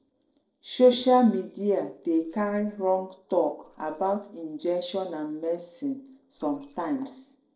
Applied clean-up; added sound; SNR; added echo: neural separator model SepFormer DNS4.